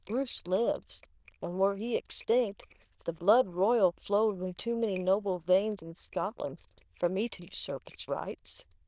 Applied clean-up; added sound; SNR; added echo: neural diffusion model UNIVERSE++.